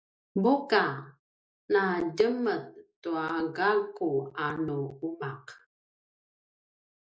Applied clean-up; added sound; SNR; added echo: none; none; none; none.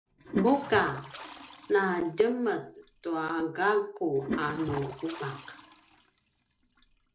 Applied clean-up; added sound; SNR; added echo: none; Toilet flush; 11 dB; none.